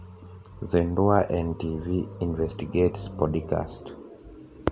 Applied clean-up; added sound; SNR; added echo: none; none; none; none.